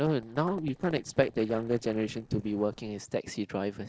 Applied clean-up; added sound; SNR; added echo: neural separator model SepFormer DNS4.